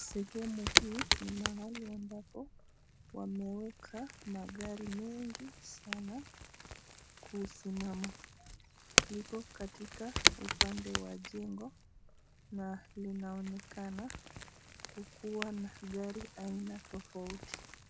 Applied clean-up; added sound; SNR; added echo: none; Crack / Crackle; -4 dB; none.